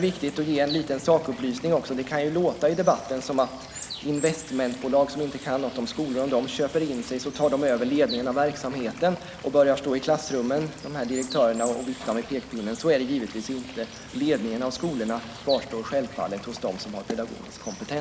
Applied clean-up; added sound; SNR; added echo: none; Water / Bird; 15 dB; none.